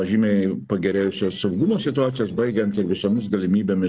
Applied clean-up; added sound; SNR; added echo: neural separator model SepFormer DNS4.